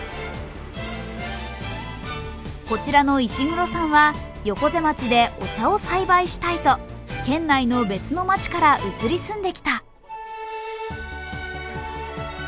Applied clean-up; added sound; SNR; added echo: none; none; none; none.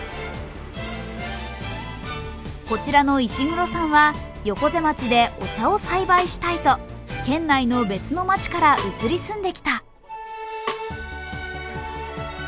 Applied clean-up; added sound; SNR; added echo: none; Snare drum; 14 dB; none.